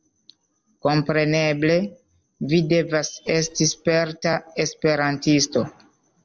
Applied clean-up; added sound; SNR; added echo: neural separator model SepFormer DNS4.